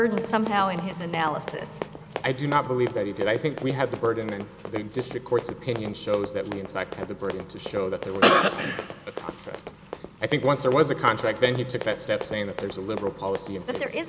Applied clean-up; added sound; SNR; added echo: none; Run; 12 dB; none.